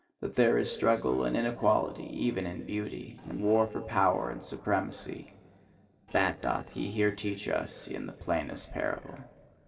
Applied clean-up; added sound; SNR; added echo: neural separator model SepFormer DNS4.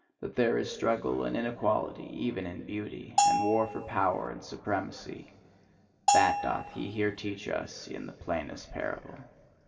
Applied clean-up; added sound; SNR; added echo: none; Bell; -4 dB; reverberation time 2.6 s.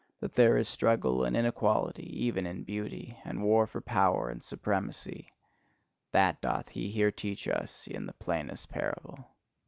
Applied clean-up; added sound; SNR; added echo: none; none; none; none.